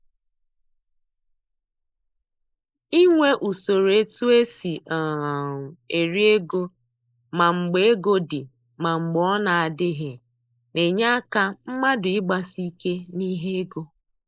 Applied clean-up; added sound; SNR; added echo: neural mask model Resemble Enhance denoiser.